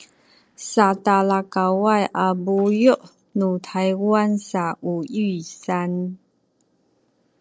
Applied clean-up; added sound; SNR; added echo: neural separator model SepFormer DNS4.